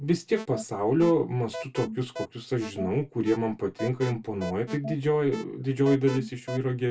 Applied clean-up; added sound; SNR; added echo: none; Alarm; 11 dB; reverberation time 0.1 s.